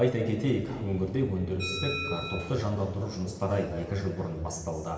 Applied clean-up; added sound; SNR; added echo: none; Bell; 13 dB; reverberation time 2.6 s.